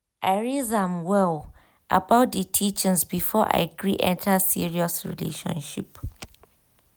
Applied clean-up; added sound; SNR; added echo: none; none; none; none.